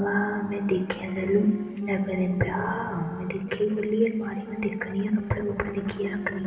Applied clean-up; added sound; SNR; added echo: none; Wind instrument, woodwind instrument; 17 dB; reverberation time 2.3 s.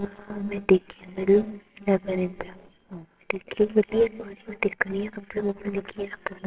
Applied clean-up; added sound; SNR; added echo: neural separator model SepFormer WHAMR!.